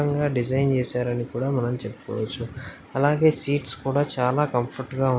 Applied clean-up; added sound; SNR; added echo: none; none; none; none.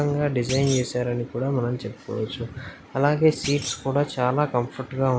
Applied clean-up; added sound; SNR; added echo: none; Thump, thud; 12 dB; none.